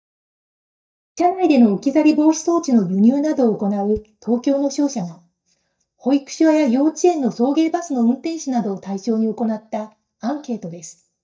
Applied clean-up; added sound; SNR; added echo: neural mask model DeepFilterNet 3.